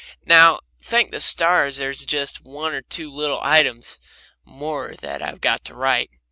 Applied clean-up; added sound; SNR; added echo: none; none; none; none.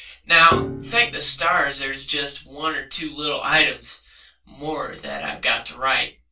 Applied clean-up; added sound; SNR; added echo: none; Piano; 11 dB; reverberation time 0.2 s.